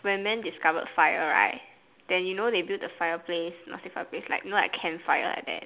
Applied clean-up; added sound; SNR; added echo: none; none; none; none.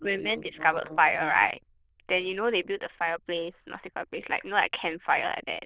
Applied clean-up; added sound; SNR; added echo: neural diffusion model UNIVERSE++.